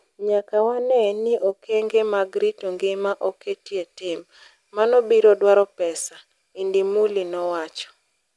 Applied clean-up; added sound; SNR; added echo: none; none; none; none.